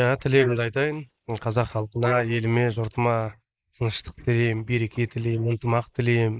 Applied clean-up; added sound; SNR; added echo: neural mask model Resemble Enhance denoiser.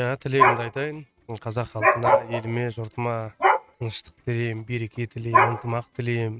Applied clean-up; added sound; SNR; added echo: neural mask model RNNoise.